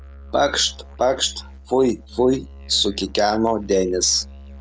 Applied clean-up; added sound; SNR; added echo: none; Musical instrument; 18 dB; none.